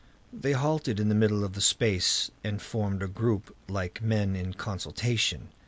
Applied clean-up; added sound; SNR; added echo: none; none; none; none.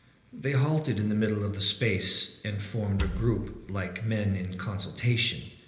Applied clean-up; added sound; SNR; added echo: none; Wood; 7 dB; reverberation time 1.0 s.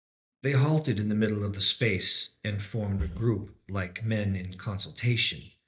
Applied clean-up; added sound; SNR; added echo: neural mask model DeepFilterNet 3.